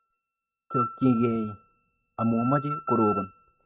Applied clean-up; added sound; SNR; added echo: neural mask model RNNoise.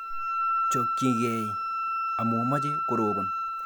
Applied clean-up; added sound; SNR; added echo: none; Wind instrument, woodwind instrument; -3 dB; none.